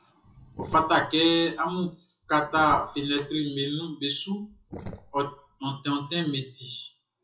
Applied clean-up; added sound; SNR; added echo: classical method WPE with log-MMSE.